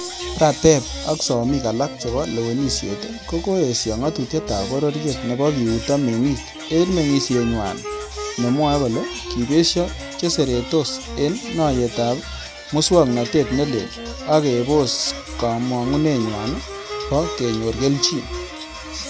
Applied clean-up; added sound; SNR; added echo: none; Wind instrument, woodwind instrument; 14 dB; none.